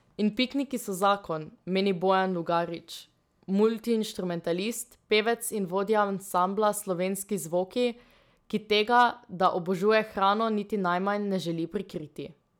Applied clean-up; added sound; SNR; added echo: none; none; none; none.